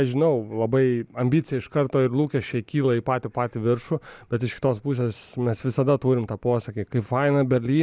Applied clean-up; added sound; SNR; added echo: none; none; none; none.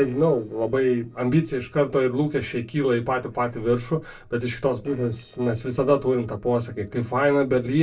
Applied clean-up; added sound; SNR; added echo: neural separator model SepFormer DNS4.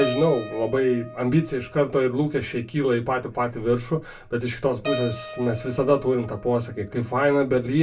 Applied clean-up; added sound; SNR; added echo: none; Keyboard (musical); 14 dB; reverberation time 0.2 s.